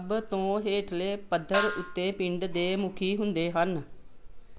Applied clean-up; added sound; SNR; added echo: none; Snare drum; 7 dB; none.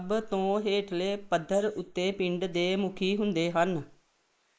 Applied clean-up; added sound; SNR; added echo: neural mask model Resemble Enhance denoiser.